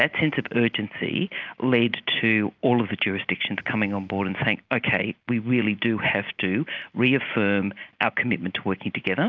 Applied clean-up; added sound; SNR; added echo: none; none; none; none.